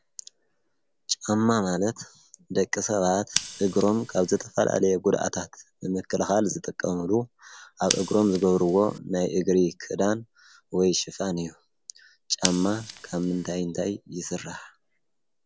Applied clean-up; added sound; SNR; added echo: none; Scissors; 14 dB; none.